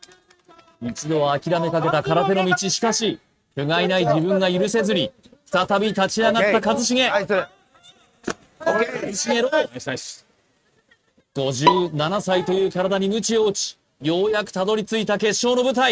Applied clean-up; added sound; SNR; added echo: neural mask model RNNoise.